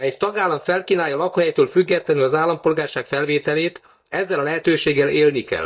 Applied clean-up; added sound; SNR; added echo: neural mask model DeepFilterNet 3.